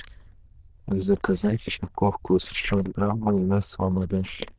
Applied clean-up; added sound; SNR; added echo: neural diffusion model UNIVERSE++.